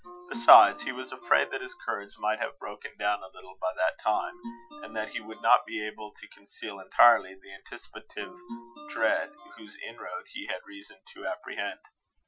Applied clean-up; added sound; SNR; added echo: classical method Wiener filter.